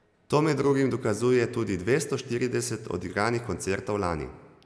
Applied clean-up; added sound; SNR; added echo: none; none; none; none.